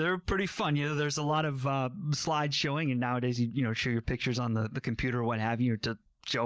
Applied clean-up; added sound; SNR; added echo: neural mask model Resemble Enhance denoiser.